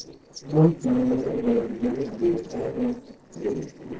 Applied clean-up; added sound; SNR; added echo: neural separator model SepFormer DNS4.